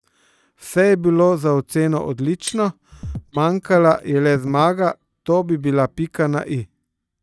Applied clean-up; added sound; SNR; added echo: neural mask model DeepFilterNet 3.